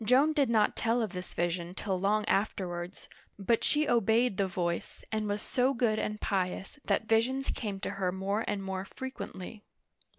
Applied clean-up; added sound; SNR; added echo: none; none; none; none.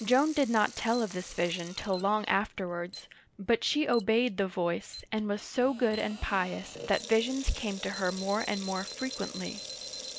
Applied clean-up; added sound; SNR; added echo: none; Sink (filling or washing) / Water tap, faucet + Alarm; 14 dB; none.